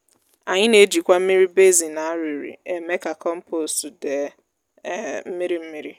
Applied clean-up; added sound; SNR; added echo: none; none; none; none.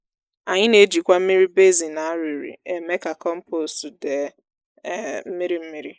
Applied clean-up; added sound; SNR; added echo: neural mask model Resemble Enhance denoiser.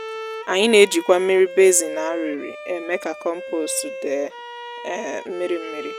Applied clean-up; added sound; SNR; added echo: none; Bowed string instrument; 12 dB; none.